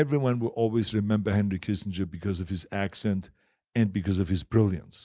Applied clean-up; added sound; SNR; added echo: none; none; none; none.